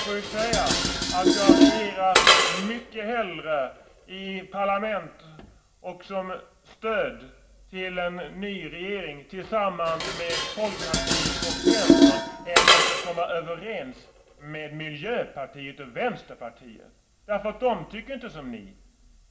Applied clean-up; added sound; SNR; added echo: none; Dishes, pots, and pans; -4 dB; reverberation time 0.5 s.